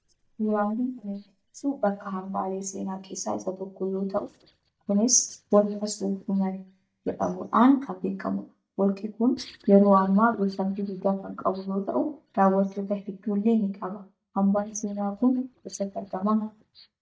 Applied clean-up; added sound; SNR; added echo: neural mask model DeepFilterNet 3.